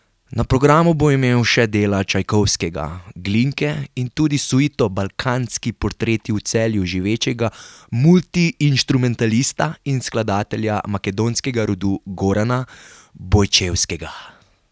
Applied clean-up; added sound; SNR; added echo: none; none; none; none.